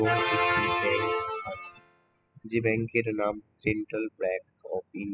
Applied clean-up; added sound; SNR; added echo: classical method spectral subtraction.